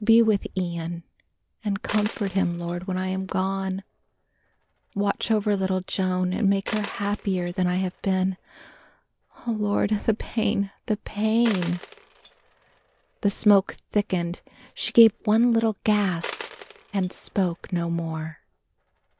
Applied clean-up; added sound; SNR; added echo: none; Coin (dropping); 19 dB; none.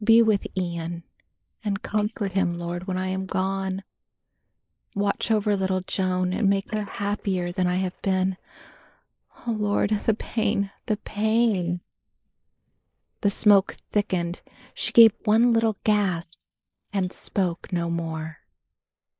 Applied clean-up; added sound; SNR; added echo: neural mask model Resemble Enhance denoiser.